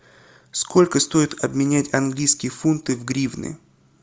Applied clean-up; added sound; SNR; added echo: none; none; none; none.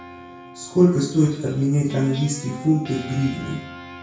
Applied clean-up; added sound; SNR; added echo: none; Guitar; 15 dB; reverberation time 0.6 s.